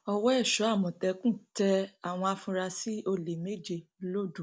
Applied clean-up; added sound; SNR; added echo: none; none; none; none.